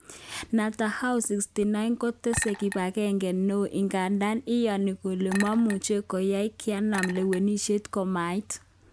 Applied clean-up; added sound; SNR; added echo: none; Chink, clink; 13 dB; none.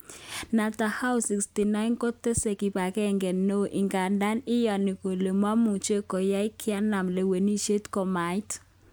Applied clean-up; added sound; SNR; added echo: none; none; none; none.